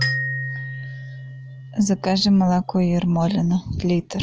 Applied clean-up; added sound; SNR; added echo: none; Marimba, xylophone + Glockenspiel; 9 dB; none.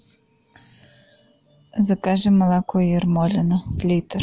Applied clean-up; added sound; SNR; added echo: none; none; none; none.